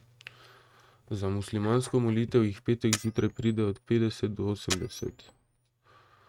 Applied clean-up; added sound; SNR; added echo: neural mask model RNNoise.